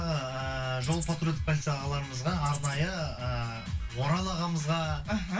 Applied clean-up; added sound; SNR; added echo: none; Rattle (instrument); 14 dB; reverberation time 0.2 s.